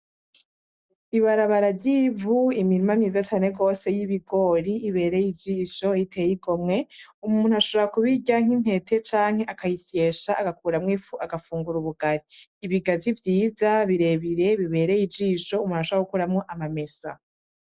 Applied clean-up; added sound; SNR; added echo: none; none; none; none.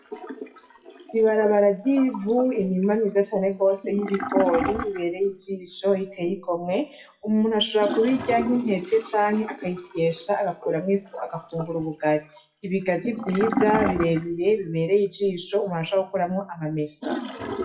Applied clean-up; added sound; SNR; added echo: classical method WPE with log-MMSE.